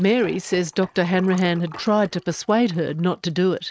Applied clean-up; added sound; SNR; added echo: neural mask model RNNoise.